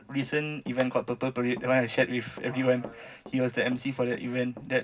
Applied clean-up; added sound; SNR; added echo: none; Run; 18 dB; reverberation time 0.4 s.